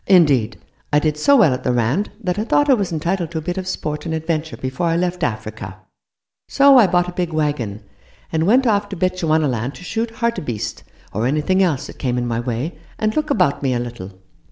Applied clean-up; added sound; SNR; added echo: none; none; none; none.